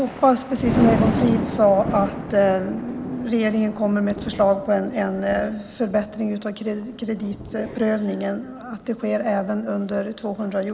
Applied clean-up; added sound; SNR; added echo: none; Thunder; 8 dB; none.